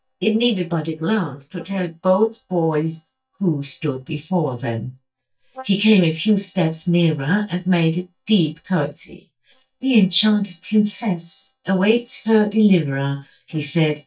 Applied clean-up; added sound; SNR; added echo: neural mask model DeepFilterNet 3.